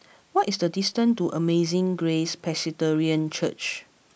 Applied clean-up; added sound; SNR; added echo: none; none; none; none.